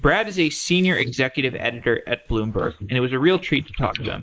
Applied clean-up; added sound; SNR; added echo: neural mask model Resemble Enhance denoiser.